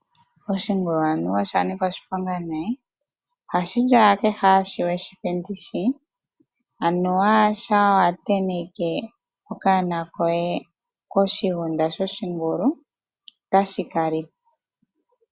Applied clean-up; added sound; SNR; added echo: none; none; none; none.